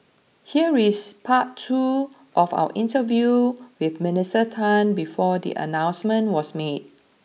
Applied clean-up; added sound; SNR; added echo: none; none; none; none.